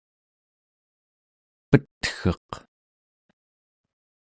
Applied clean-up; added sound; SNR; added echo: none; none; none; none.